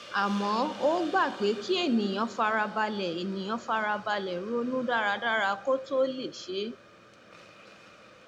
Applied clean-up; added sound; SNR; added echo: none; Hiss; 18 dB; none.